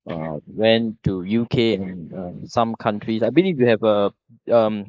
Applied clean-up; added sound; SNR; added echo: neural mask model Resemble Enhance denoiser.